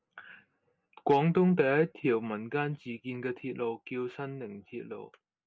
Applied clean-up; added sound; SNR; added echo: none; none; none; none.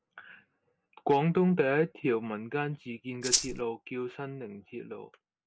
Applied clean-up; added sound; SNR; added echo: none; Rattle (instrument); -2 dB; none.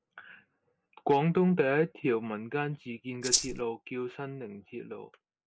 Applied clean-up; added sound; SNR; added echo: neural mask model Resemble Enhance denoiser.